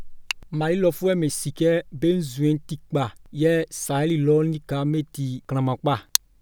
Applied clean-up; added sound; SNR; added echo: none; none; none; none.